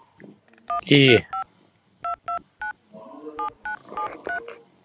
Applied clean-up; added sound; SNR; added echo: none; Telephone; 7 dB; none.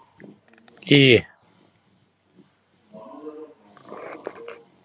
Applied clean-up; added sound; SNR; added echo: none; none; none; none.